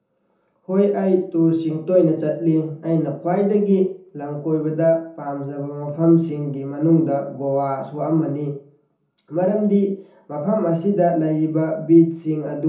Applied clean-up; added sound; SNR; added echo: none; none; none; reverberation time 0.6 s.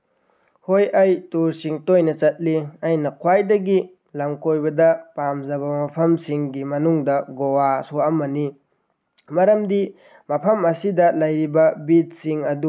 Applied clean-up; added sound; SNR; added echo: none; none; none; none.